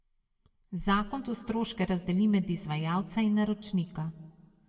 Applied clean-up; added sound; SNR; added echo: none; none; none; reverberation time 1.2 s.